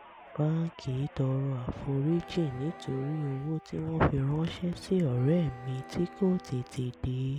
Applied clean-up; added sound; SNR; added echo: none; Guitar + Wind instrument, woodwind instrument; 18 dB; none.